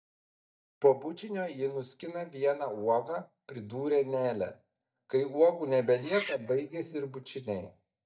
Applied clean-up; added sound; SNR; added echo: neural mask model DeepFilterNet 3.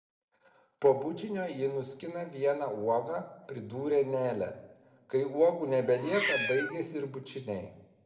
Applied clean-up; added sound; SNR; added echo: none; Meow; 4 dB; reverberation time 0.9 s.